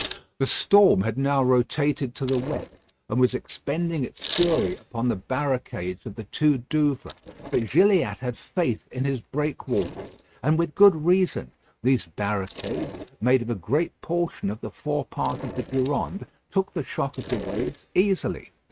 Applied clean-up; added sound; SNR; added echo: neural mask model RNNoise.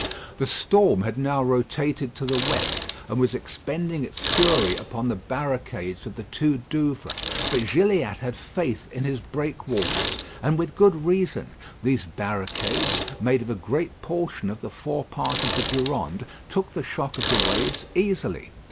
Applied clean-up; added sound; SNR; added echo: none; Bicycle; 7 dB; none.